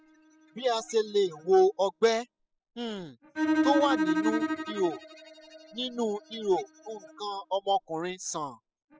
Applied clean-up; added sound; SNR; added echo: classical method spectral subtraction.